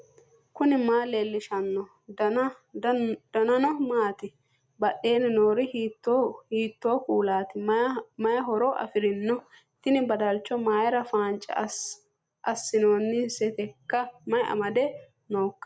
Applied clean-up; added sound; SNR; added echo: none; none; none; none.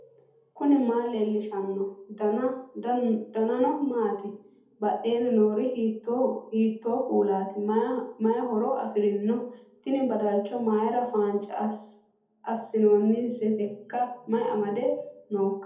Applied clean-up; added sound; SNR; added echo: none; none; none; reverberation time 0.6 s.